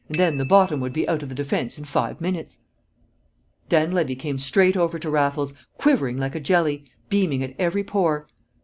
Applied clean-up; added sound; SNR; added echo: none; Bicycle bell; 11 dB; none.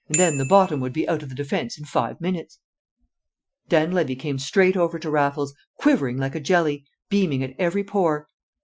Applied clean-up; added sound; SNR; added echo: classical method Wiener filter.